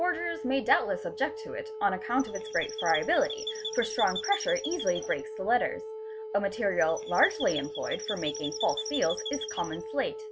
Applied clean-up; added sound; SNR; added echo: none; Chirp, tweet + Wind instrument, woodwind instrument; 7 dB; none.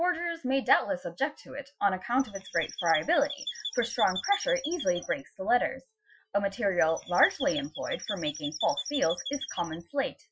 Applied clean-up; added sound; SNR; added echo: classical method Wiener filter.